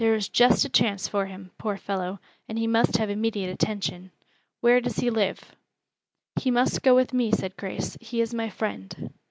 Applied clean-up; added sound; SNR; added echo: none; none; none; none.